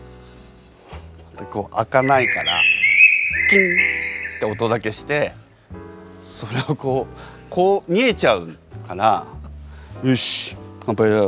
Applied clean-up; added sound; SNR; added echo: none; Bird; -4 dB; none.